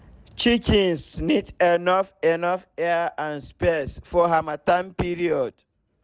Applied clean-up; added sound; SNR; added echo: none; none; none; none.